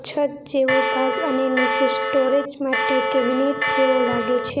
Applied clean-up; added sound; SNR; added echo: none; Bell; 1 dB; none.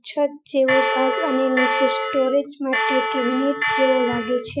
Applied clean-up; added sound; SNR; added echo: classical method Wiener filter.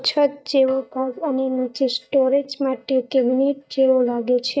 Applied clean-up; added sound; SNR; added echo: neural mask model DeepFilterNet 3.